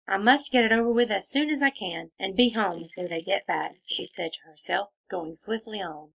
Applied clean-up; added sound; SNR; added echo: neural mask model Resemble Enhance denoiser.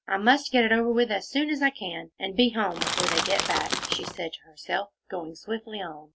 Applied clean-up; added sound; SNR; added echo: none; Crushing; 1 dB; none.